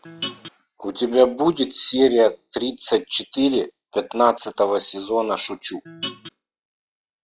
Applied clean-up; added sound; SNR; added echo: classical method log-MMSE.